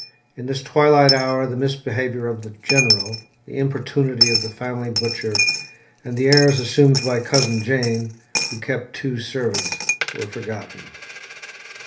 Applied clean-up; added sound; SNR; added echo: none; Coin (dropping); 5 dB; reverberation time 0.3 s.